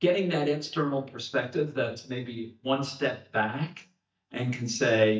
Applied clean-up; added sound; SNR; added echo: neural mask model DeepFilterNet 3.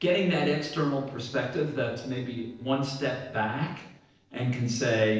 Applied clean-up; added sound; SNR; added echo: neural separator model SepFormer DNS4.